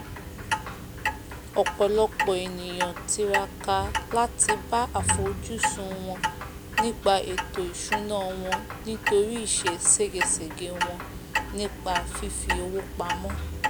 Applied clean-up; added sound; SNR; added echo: none; Clock; 3 dB; none.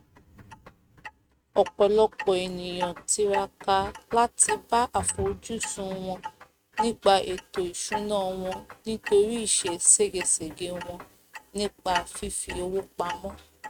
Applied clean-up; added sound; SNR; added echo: neural mask model RNNoise.